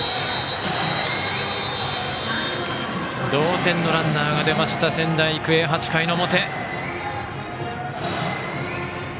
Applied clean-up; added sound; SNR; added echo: none; none; none; none.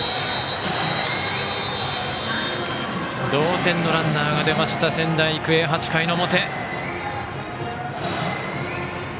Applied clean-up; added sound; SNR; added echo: none; Wind; 16 dB; none.